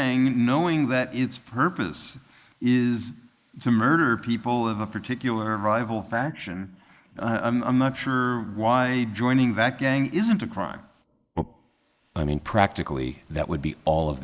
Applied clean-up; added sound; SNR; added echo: neural mask model Resemble Enhance denoiser.